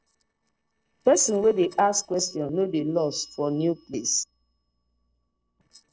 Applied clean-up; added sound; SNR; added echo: neural separator model SepFormer DNS4.